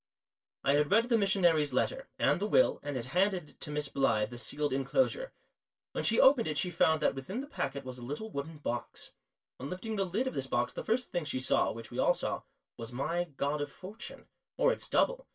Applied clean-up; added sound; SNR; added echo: none; none; none; reverberation time 0.1 s.